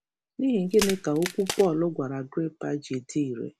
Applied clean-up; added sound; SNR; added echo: none; Crack; 9 dB; none.